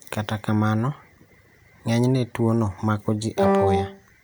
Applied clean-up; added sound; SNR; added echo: none; Wind instrument, woodwind instrument; -3 dB; none.